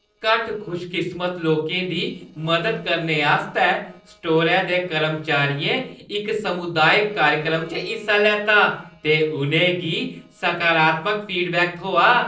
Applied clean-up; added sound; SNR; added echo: neural separator model SepFormer DNS4.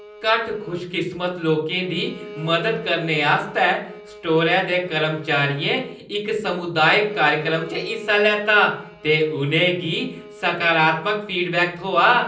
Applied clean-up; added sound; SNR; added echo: none; Bowed string instrument; 19 dB; reverberation time 0.6 s.